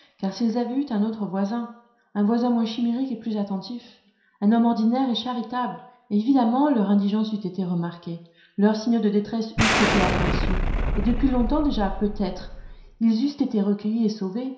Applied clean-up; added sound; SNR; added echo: none; Explosion; 0 dB; reverberation time 0.7 s.